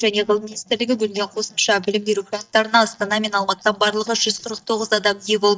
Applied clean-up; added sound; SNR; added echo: neural mask model DeepFilterNet 3.